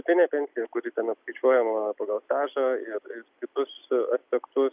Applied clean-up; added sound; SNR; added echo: none; none; none; none.